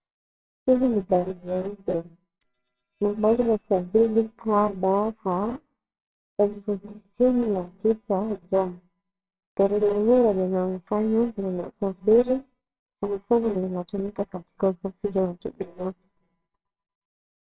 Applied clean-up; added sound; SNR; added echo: neural separator model SepFormer WHAMR!.